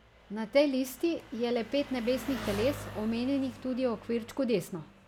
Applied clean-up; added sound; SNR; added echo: none; Engine; 14 dB; none.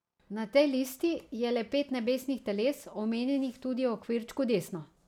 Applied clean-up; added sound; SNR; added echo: none; none; none; none.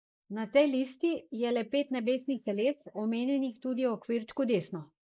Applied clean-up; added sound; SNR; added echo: neural mask model Resemble Enhance denoiser.